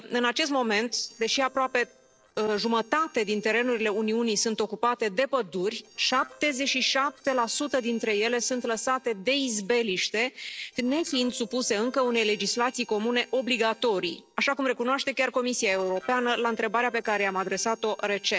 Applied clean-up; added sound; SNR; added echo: neural separator model SepFormer DNS4.